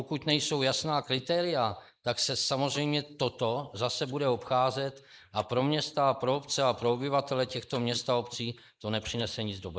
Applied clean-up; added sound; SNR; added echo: neural mask model Resemble Enhance denoiser.